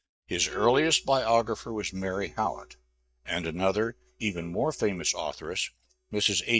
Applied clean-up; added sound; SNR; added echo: neural mask model DeepFilterNet 3.